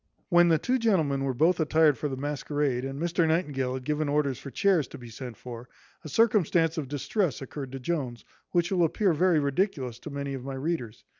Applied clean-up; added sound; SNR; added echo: none; none; none; none.